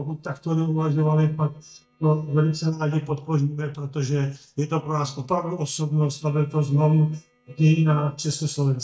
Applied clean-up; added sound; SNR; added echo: neural mask model DeepFilterNet 3.